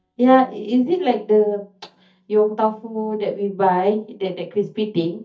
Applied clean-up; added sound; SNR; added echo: neural mask model DeepFilterNet 3.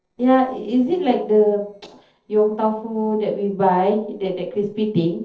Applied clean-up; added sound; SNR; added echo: neural separator model SepFormer DNS4.